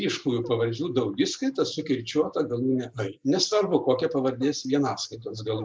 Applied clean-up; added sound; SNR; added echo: neural mask model Resemble Enhance denoiser.